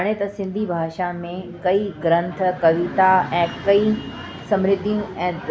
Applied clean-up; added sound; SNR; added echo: none; none; none; none.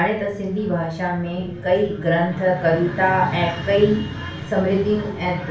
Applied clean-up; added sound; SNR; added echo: none; none; none; reverberation time 0.3 s.